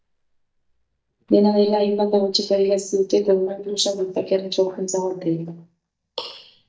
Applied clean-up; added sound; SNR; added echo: neural mask model DeepFilterNet 3.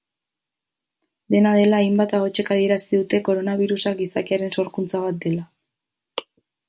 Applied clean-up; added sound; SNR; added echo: none; none; none; none.